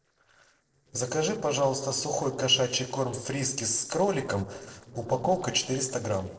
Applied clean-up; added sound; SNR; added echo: neural separator model SepFormer DNS4.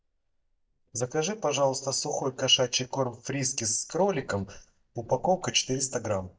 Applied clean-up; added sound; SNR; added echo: neural mask model DeepFilterNet 3.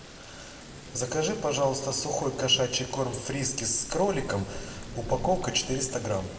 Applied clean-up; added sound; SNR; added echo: none; Thunder / Rain; 12 dB; reverberation time 1.0 s.